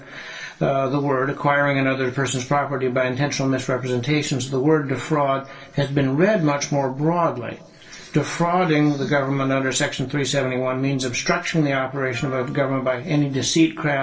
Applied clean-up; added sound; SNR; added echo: neural separator model SepFormer DNS4.